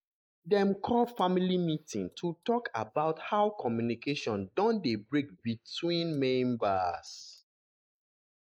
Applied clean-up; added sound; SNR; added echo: neural mask model Resemble Enhance denoiser.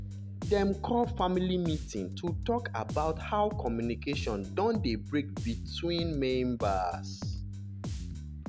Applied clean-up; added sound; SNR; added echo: none; Bass guitar; 6 dB; none.